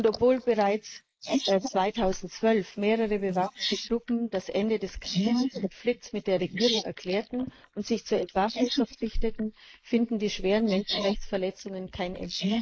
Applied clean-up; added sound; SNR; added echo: neural mask model Resemble Enhance denoiser.